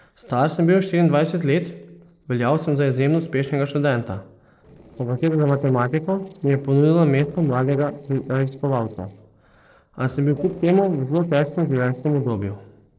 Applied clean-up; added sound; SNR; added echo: neural separator model SepFormer DNS4.